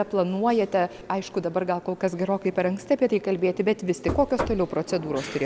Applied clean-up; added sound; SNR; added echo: none; Knock; 7 dB; none.